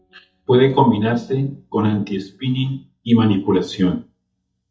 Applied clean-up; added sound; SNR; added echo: neural mask model DeepFilterNet 3.